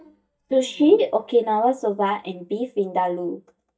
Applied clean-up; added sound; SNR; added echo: neural mask model DeepFilterNet 3.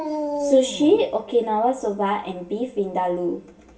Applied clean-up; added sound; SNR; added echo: none; Dog; 10 dB; reverberation time 0.2 s.